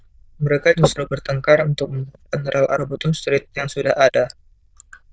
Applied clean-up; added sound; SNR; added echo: neural diffusion model UNIVERSE++.